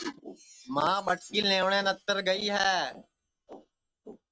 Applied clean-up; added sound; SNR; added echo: neural mask model RNNoise.